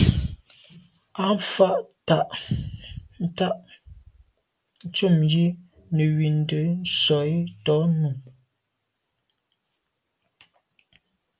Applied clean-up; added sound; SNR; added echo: none; none; none; none.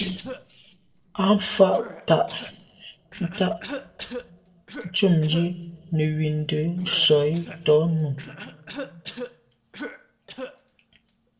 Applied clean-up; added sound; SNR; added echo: neural separator model SepFormer DNS4.